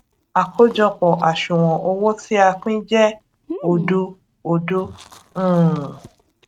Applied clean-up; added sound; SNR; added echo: neural mask model RNNoise.